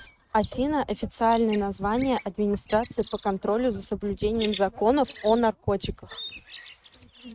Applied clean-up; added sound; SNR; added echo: neural mask model RNNoise.